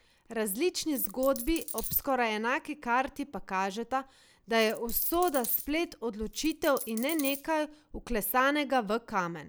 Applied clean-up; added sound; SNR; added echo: none; Coin (dropping); 12 dB; none.